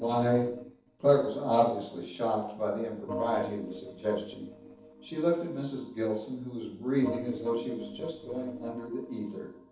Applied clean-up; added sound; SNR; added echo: neural separator model SepFormer DNS4.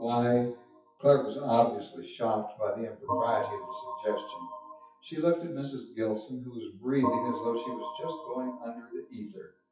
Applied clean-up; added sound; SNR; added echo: classical method WPE with log-MMSE.